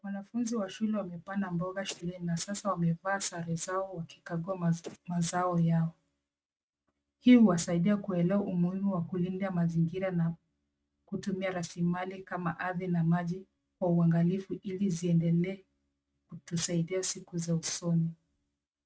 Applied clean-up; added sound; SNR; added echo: neural mask model RNNoise.